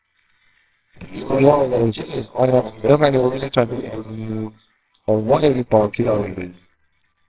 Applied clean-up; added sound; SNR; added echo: neural separator model SepFormer WHAMR!.